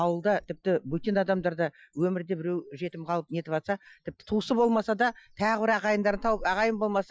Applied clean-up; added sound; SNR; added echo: classical method Wiener filter.